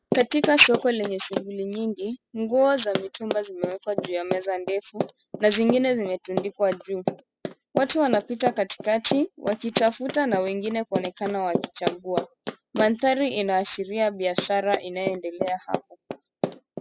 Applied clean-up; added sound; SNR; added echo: classical method spectral subtraction.